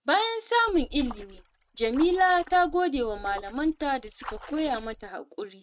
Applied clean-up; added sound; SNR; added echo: neural mask model RNNoise.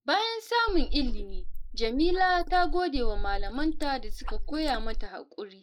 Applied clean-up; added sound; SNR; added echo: neural mask model Resemble Enhance denoiser.